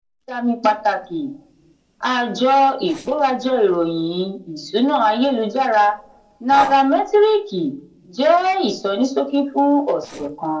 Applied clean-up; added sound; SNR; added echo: neural separator model SepFormer DNS4.